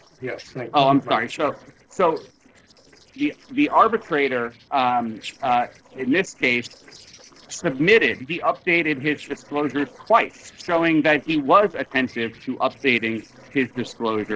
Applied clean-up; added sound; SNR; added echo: neural separator model SepFormer DNS4.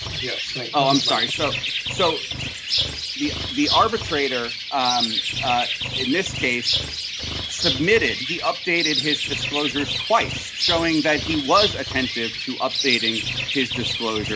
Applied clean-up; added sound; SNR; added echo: none; Bird; 2 dB; none.